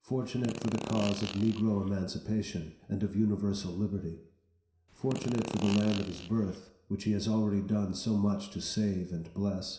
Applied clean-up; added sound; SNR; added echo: none; Fart; 10 dB; reverberation time 0.7 s.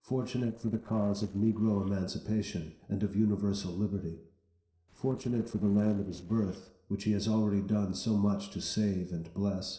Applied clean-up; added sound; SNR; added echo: neural separator model SepFormer DNS4.